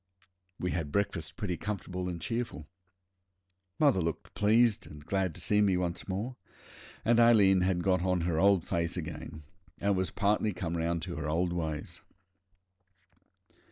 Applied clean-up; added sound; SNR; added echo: none; none; none; none.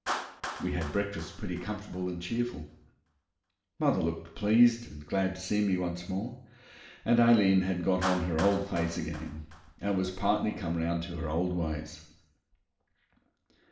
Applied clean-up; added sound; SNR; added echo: none; Clapping; 15 dB; reverberation time 0.6 s.